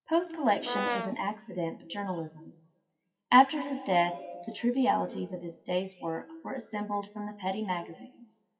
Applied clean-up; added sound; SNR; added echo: classical method WPE with log-MMSE.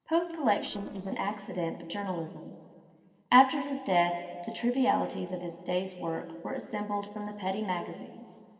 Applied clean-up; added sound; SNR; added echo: neural separator model SepFormer DNS4.